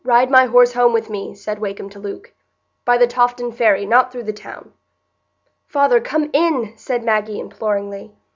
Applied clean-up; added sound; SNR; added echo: none; none; none; none.